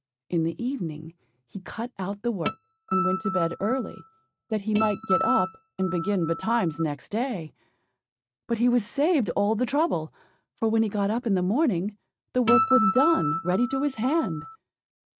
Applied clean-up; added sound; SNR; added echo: neural mask model RNNoise.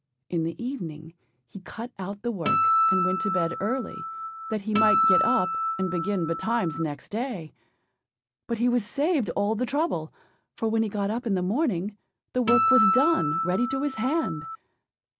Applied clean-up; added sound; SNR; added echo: none; Acoustic guitar; -2 dB; none.